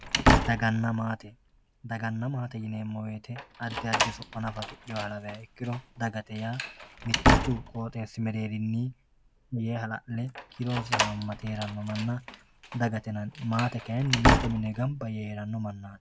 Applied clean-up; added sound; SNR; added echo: none; Slam; -1 dB; none.